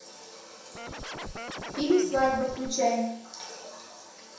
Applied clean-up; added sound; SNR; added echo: none; Scratching (performance technique); 9 dB; reverberation time 0.7 s.